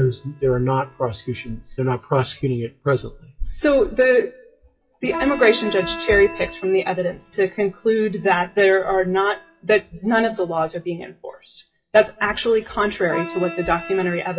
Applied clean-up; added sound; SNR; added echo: classical method WPE with log-MMSE.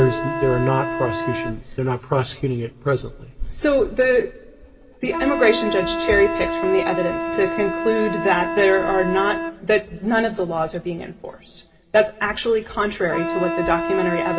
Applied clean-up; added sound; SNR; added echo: none; Wind instrument, woodwind instrument; 6 dB; reverberation time 1.7 s.